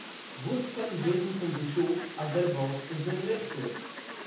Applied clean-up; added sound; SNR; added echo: none; Fowl; 11 dB; reverberation time 0.7 s.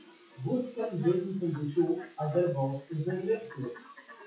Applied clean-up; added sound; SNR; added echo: classical method WPE with log-MMSE.